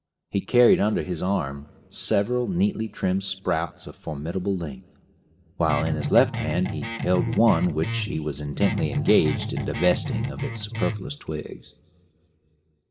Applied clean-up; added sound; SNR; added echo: none; Guitar; 4 dB; reverberation time 2.0 s.